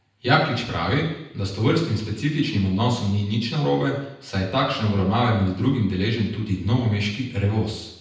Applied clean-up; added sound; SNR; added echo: none; none; none; reverberation time 0.9 s.